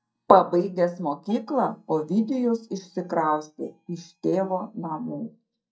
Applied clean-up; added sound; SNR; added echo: neural mask model DeepFilterNet 3.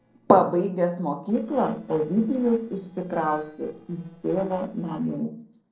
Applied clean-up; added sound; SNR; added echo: neural separator model SepFormer DNS4.